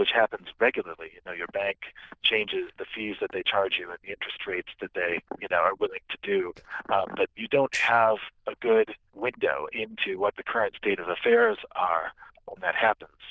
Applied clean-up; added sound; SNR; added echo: neural diffusion model UNIVERSE++.